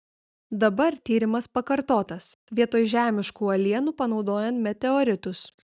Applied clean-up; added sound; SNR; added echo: none; none; none; none.